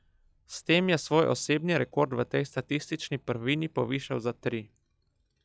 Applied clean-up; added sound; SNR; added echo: classical method log-MMSE.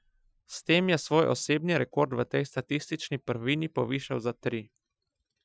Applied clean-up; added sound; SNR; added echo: classical method Wiener filter.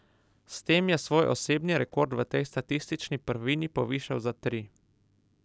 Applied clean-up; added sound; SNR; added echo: none; none; none; none.